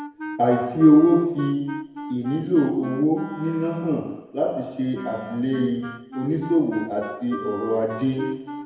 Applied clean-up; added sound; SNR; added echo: none; Wind instrument, woodwind instrument; 13 dB; reverberation time 1.0 s.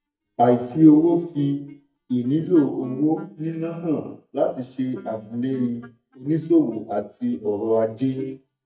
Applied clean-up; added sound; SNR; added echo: neural mask model DeepFilterNet 3.